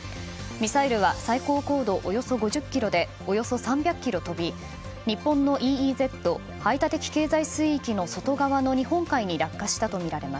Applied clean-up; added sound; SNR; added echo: none; none; none; none.